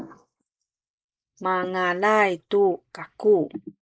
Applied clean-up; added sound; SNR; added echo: neural mask model Resemble Enhance denoiser.